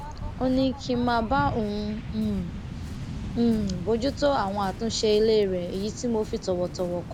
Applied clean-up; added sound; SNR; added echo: none; Waves, surf; 9 dB; none.